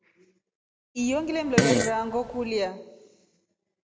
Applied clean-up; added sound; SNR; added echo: none; Fart; -3 dB; none.